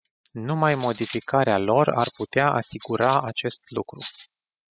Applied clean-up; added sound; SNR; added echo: classical method spectral subtraction.